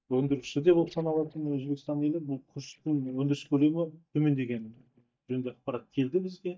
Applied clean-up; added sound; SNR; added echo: neural mask model DeepFilterNet 3.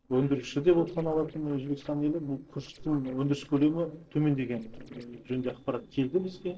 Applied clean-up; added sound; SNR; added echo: neural separator model SepFormer DNS4.